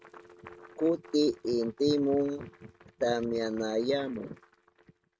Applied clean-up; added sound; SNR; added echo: neural mask model RNNoise.